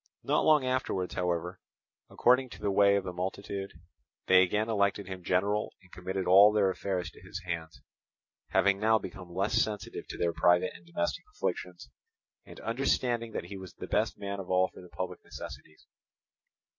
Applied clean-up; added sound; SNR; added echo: none; none; none; none.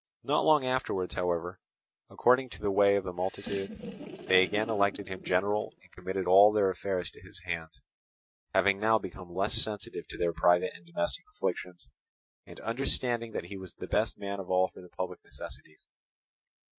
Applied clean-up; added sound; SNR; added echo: neural mask model RNNoise.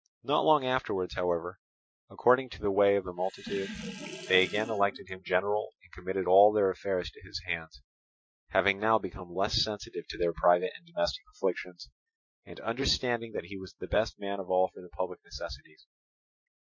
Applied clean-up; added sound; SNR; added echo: classical method Wiener filter.